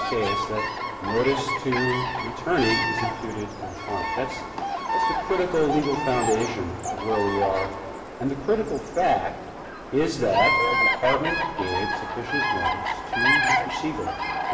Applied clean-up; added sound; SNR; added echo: none; Bird vocalization, bird call, bird song; 0 dB; reverberation time 1.7 s.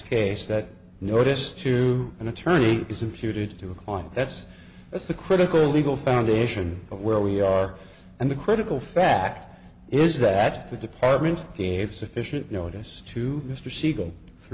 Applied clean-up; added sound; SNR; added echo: none; none; none; none.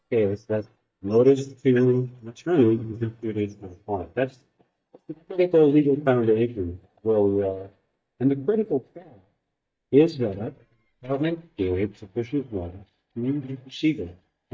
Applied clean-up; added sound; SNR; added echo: neural mask model DeepFilterNet 3.